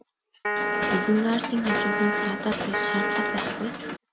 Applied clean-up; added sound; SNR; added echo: none; Mechanisms + Piano; -2 dB; none.